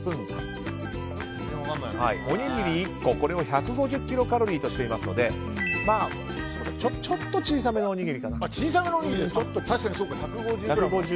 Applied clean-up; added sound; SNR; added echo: none; none; none; none.